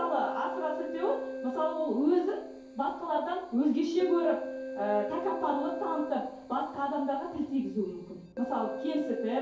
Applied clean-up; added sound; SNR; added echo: none; Keyboard (musical); 9 dB; reverberation time 2.4 s.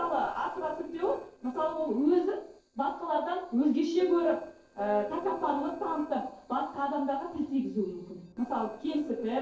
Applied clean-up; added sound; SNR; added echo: neural separator model SepFormer DNS4.